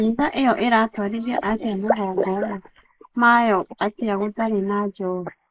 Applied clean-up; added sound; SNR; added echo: neural mask model Resemble Enhance denoiser.